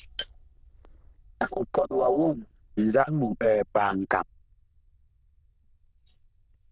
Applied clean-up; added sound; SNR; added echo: neural diffusion model UNIVERSE++.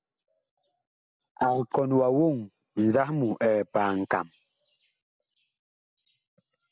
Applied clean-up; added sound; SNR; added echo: none; none; none; none.